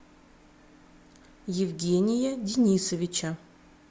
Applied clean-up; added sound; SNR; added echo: none; none; none; none.